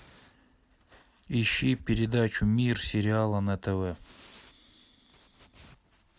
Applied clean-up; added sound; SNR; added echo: none; none; none; none.